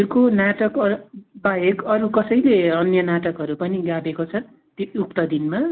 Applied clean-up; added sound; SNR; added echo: none; none; none; none.